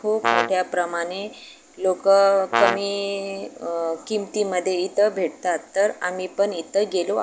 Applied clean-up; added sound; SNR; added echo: none; Brass instrument; 3 dB; none.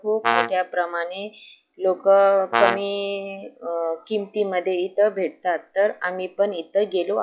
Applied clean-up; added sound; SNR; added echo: classical method log-MMSE.